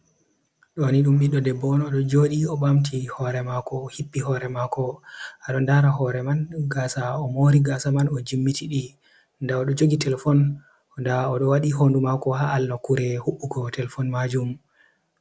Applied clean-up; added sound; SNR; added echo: none; none; none; none.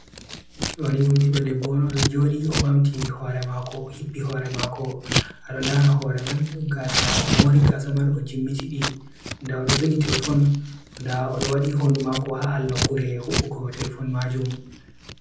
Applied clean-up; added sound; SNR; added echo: none; Scissors; 5 dB; reverberation time 0.6 s.